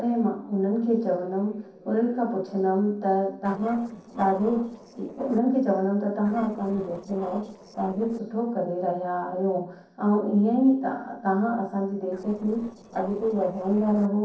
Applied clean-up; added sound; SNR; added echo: neural separator model SepFormer DNS4.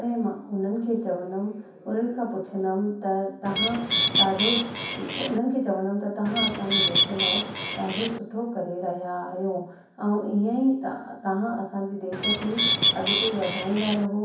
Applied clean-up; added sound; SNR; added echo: none; Bird; -3 dB; reverberation time 0.6 s.